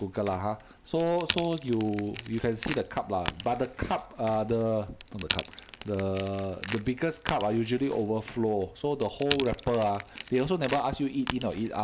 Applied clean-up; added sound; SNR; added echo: none; Crack / Crackle; 11 dB; none.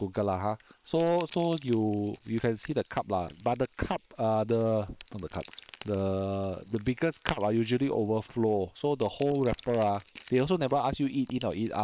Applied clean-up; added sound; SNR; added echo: neural separator model SepFormer WHAM!.